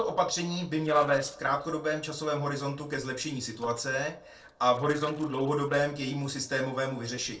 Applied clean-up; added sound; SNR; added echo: neural separator model SepFormer DNS4.